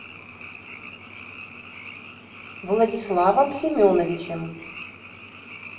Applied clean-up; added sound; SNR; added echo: none; Frog; 16 dB; reverberation time 0.6 s.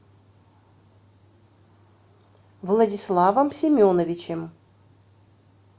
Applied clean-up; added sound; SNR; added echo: none; none; none; none.